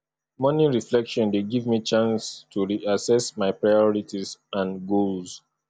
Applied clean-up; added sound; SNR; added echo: none; none; none; none.